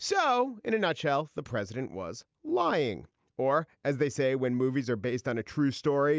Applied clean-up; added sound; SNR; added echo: none; none; none; none.